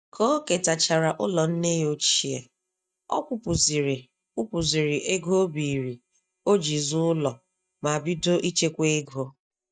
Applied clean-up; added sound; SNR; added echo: neural mask model DeepFilterNet 3.